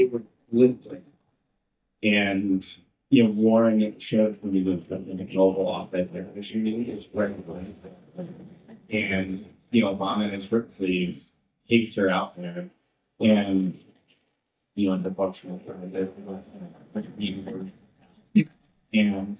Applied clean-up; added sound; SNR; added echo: neural mask model DeepFilterNet 3.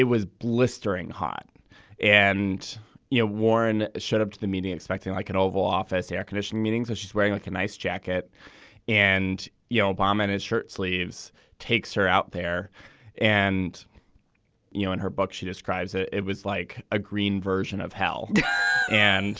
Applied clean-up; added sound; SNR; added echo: none; none; none; none.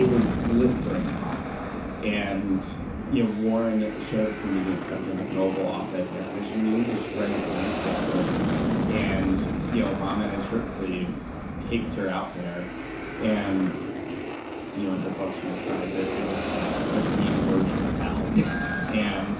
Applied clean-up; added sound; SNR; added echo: none; Aircraft; 1 dB; reverberation time 0.9 s.